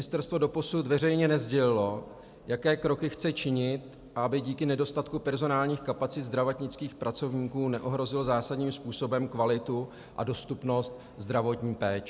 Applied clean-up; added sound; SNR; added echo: none; none; none; none.